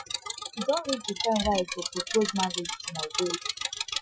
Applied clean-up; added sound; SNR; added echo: classical method Wiener filter.